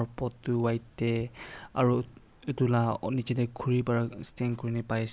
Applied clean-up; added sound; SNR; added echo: none; none; none; none.